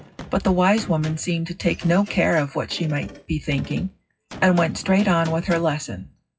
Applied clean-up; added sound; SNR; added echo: classical method WPE with log-MMSE.